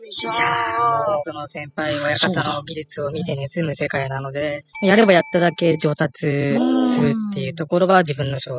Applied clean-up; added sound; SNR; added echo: classical method spectral subtraction.